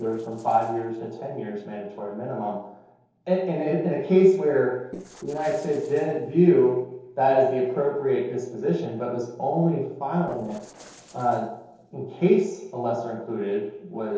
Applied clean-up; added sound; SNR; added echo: neural separator model SepFormer DNS4.